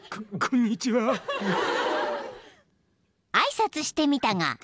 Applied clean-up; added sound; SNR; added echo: none; none; none; none.